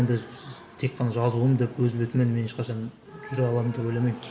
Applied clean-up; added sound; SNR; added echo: none; none; none; none.